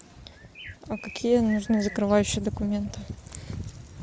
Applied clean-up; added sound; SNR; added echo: none; Bird; 19 dB; none.